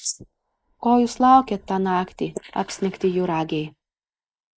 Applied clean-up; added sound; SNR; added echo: neural mask model Resemble Enhance denoiser.